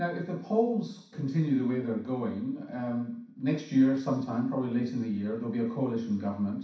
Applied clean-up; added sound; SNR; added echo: none; none; none; reverberation time 0.6 s.